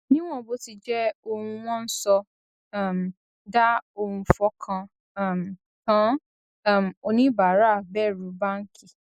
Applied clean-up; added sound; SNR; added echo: neural mask model Resemble Enhance denoiser.